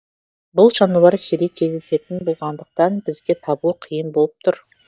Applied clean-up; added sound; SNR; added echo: neural mask model DeepFilterNet 3.